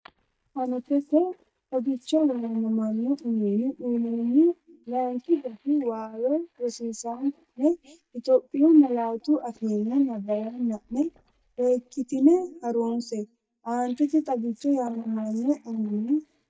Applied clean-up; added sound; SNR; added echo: neural mask model DeepFilterNet 3.